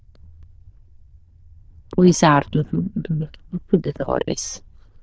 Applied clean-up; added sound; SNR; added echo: neural diffusion model UNIVERSE++.